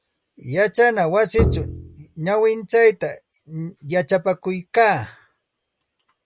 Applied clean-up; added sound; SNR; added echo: none; Bowed string instrument; 3 dB; none.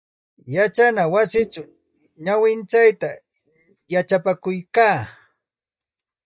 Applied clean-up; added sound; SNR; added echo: neural mask model DeepFilterNet 3.